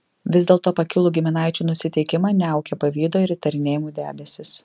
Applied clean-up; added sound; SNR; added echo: none; none; none; none.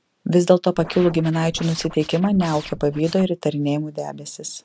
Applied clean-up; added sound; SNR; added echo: none; Scratching (performance technique); 17 dB; none.